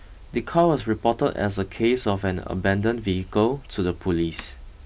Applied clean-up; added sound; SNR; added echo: none; none; none; none.